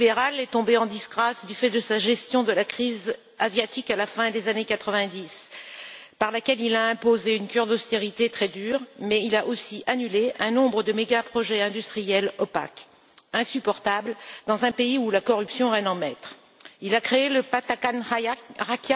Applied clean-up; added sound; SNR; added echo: none; none; none; none.